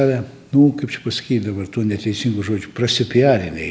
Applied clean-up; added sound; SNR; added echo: none; none; none; none.